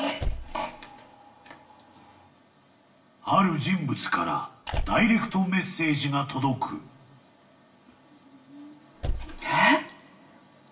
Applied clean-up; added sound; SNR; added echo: none; Slam / Car; 6 dB; reverberation time 0.6 s.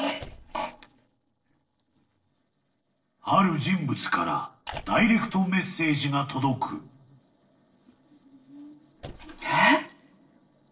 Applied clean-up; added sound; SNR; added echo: neural separator model SepFormer DNS4.